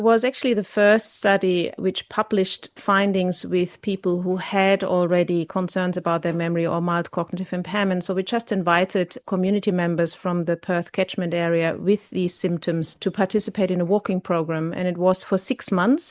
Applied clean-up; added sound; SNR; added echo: neural mask model Resemble Enhance denoiser.